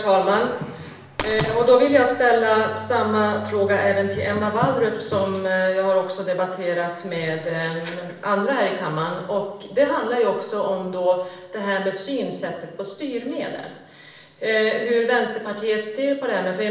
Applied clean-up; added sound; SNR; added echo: none; none; none; reverberation time 0.8 s.